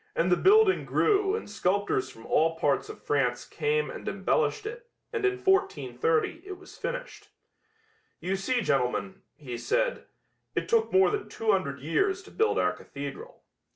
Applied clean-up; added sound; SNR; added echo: none; none; none; none.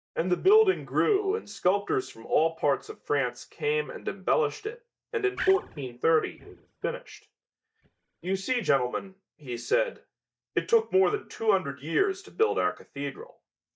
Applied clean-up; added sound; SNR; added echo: neural mask model DeepFilterNet 3.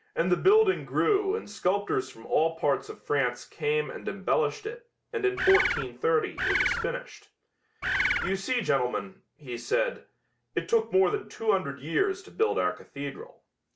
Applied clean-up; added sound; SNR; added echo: none; Bird; 0 dB; none.